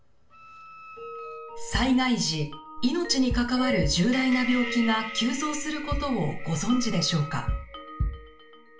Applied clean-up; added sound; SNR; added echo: none; Wind instrument, woodwind instrument; 19 dB; reverberation time 0.4 s.